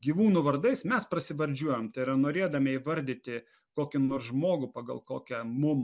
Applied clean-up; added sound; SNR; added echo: none; none; none; none.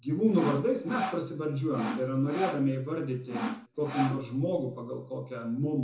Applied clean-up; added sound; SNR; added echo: none; Sawing; 6 dB; reverberation time 0.6 s.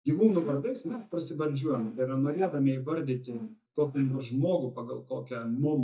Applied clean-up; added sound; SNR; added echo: neural mask model DeepFilterNet 3.